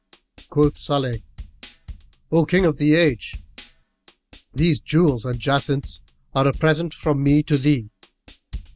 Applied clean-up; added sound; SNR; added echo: none; Drum / Drum kit; 17 dB; none.